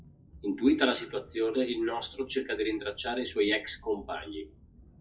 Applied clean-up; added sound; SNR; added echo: classical method WPE with log-MMSE.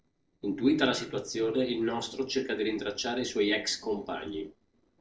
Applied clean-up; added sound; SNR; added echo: neural separator model SepFormer DNS4.